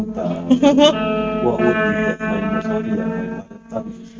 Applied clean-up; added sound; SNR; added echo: neural mask model RNNoise.